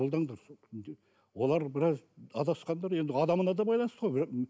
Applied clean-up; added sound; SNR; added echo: none; none; none; none.